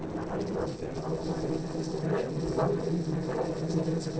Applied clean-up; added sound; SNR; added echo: neural separator model SepFormer DNS4.